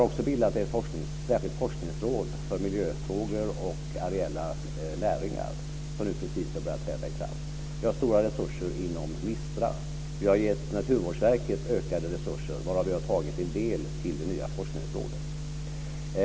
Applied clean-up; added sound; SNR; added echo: none; none; none; none.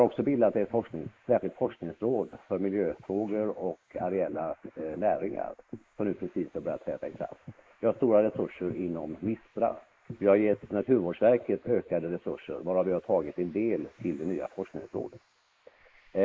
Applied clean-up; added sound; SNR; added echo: neural mask model Resemble Enhance denoiser.